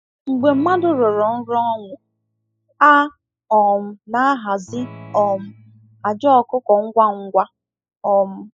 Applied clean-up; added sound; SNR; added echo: classical method spectral subtraction.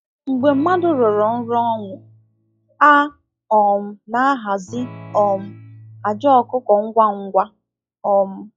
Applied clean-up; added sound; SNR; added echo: classical method log-MMSE.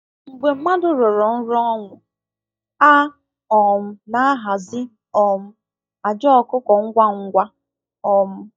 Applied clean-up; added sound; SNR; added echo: neural mask model DeepFilterNet 3.